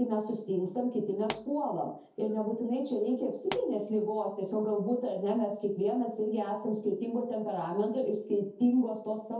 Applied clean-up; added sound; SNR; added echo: none; Explosion; 14 dB; reverberation time 0.5 s.